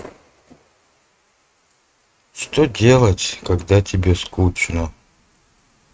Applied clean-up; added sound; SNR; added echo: neural mask model RNNoise.